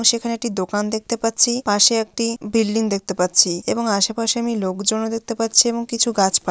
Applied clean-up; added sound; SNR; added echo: none; none; none; none.